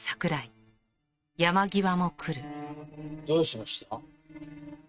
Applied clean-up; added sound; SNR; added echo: neural mask model RNNoise.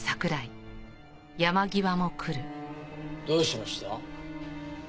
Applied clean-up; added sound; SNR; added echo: none; Keys jangling + Thunder; 18 dB; none.